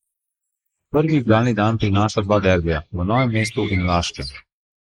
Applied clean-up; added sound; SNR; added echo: neural mask model Resemble Enhance denoiser.